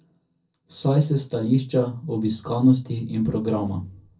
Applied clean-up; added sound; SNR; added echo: none; none; none; reverberation time 0.3 s.